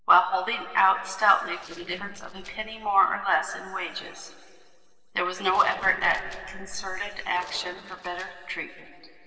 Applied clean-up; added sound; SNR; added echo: neural separator model SepFormer DNS4.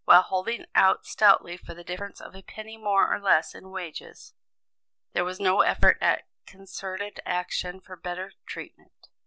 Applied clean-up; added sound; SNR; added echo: none; none; none; none.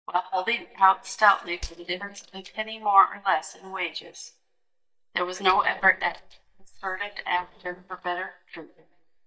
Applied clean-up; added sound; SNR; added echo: neural mask model DeepFilterNet 3.